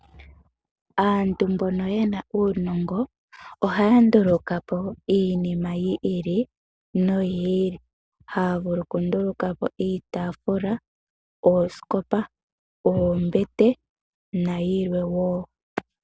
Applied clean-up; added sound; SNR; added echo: none; none; none; none.